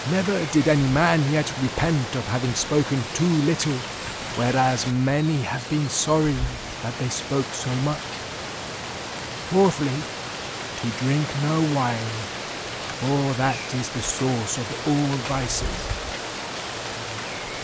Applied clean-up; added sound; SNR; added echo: none; Rain; 7 dB; none.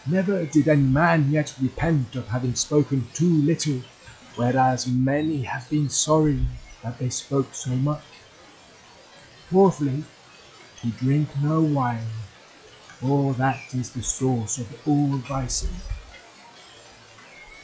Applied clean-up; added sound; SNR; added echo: classical method log-MMSE.